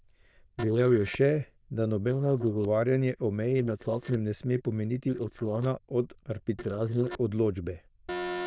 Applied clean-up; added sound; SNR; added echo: neural diffusion model UNIVERSE++.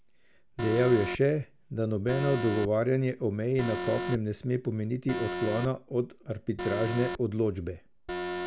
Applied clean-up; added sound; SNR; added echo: none; Alarm; 8 dB; none.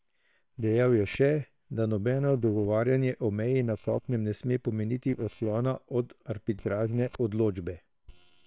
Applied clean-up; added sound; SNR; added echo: neural separator model SepFormer WHAM!.